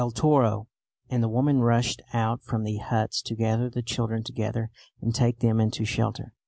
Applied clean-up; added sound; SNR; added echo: none; none; none; none.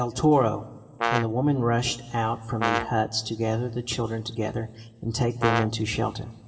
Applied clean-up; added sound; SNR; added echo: none; Brass instrument; 5 dB; reverberation time 1.4 s.